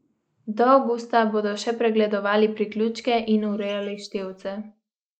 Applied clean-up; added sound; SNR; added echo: neural mask model Resemble Enhance denoiser.